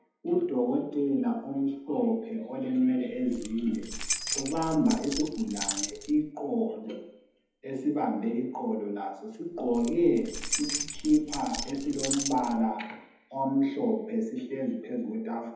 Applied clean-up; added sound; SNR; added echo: none; Keys jangling; 6 dB; reverberation time 1.0 s.